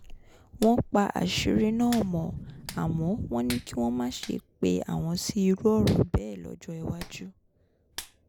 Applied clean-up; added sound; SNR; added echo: none; Sliding door + Hands; 17 dB; none.